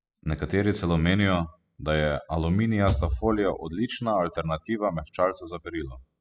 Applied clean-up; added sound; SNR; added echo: classical method spectral subtraction.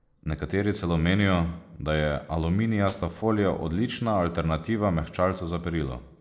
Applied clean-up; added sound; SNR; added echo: neural separator model SepFormer DNS4.